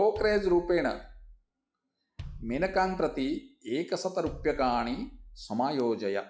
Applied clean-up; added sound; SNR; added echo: classical method log-MMSE.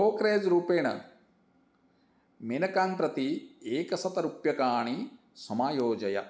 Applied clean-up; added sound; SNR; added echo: none; none; none; none.